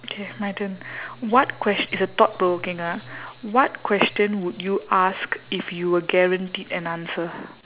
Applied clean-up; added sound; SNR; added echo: none; none; none; none.